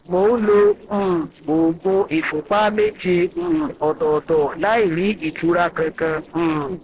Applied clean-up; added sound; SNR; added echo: neural separator model SepFormer DNS4.